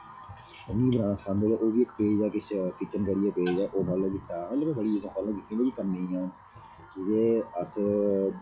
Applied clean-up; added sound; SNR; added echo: classical method log-MMSE.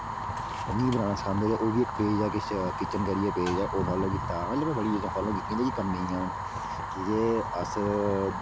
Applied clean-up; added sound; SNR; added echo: none; Fire; 4 dB; none.